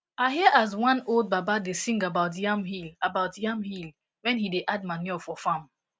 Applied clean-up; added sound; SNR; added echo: none; none; none; none.